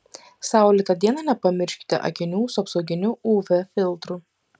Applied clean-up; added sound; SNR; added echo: none; none; none; none.